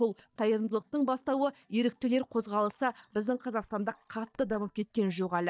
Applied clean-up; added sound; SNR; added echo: neural mask model DeepFilterNet 3.